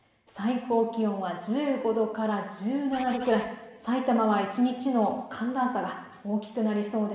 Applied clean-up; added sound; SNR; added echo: none; Bird; 16 dB; reverberation time 1.3 s.